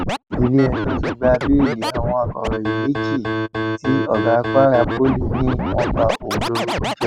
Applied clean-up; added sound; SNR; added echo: none; Scratching (performance technique); 2 dB; none.